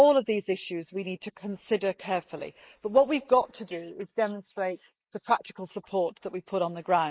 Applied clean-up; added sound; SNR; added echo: neural mask model Resemble Enhance denoiser.